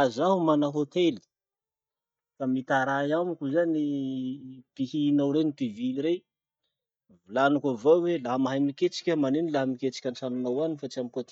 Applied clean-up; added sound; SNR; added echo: neural mask model DeepFilterNet 3.